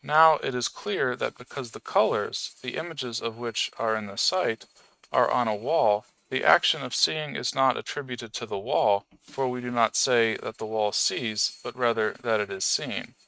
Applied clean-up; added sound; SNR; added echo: neural mask model RNNoise.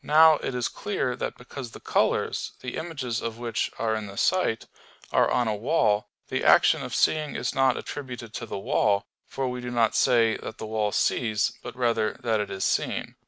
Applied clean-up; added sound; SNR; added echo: none; none; none; none.